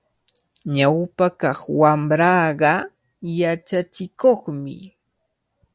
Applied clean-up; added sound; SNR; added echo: none; none; none; none.